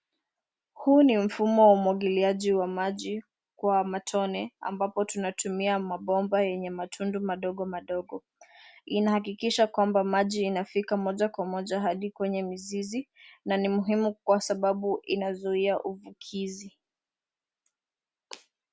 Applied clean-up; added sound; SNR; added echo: none; none; none; none.